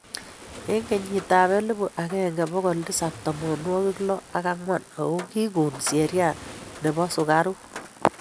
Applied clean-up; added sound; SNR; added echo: none; Waves, surf; 18 dB; none.